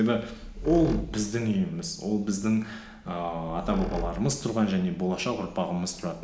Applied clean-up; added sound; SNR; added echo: none; Squeak; 12 dB; none.